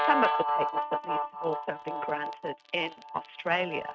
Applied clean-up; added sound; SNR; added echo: neural mask model RNNoise.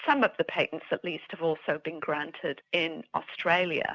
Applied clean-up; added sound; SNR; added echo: none; none; none; none.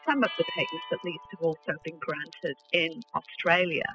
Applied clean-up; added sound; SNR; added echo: classical method spectral subtraction.